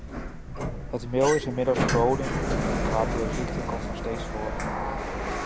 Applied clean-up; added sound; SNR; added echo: none; Sliding door; -1 dB; none.